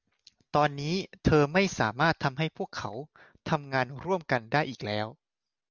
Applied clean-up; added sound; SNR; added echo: none; none; none; none.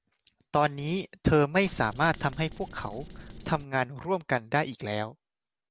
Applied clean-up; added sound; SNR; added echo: none; Writing; 15 dB; none.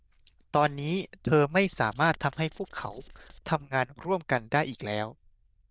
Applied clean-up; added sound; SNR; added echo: neural diffusion model UNIVERSE++.